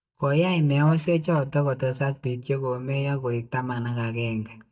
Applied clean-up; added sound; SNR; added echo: neural mask model DeepFilterNet 3.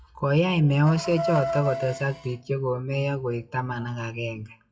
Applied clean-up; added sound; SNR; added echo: classical method WPE with log-MMSE.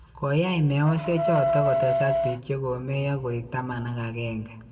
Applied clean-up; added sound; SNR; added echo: none; Wind instrument, woodwind instrument; 0 dB; reverberation time 1.5 s.